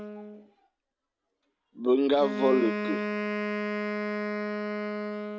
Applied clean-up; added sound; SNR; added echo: none; Wind instrument, woodwind instrument; 3 dB; none.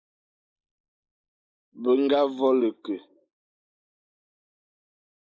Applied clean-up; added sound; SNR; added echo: neural mask model Resemble Enhance denoiser.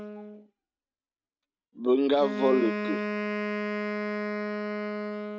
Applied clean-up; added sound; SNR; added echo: neural mask model RNNoise.